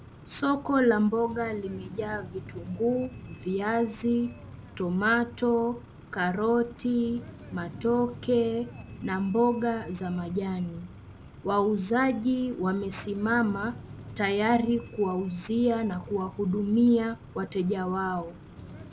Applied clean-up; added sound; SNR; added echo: none; Screech; 16 dB; none.